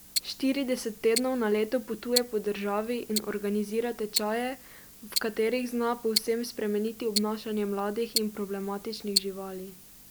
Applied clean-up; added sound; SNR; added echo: none; Tick-tock; 7 dB; none.